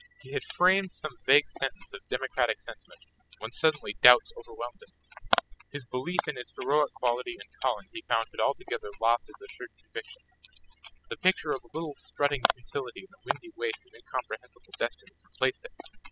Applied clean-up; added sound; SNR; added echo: classical method spectral subtraction.